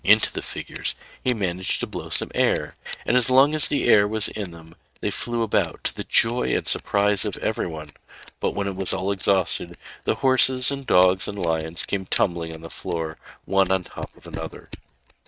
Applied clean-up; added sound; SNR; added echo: neural mask model RNNoise.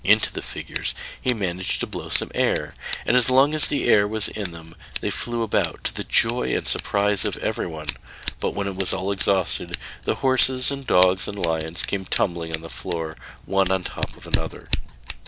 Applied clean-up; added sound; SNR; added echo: none; Scissors; 9 dB; none.